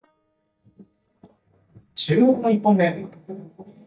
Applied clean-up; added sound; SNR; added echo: neural mask model DeepFilterNet 3.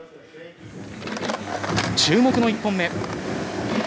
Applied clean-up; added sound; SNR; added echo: none; none; none; none.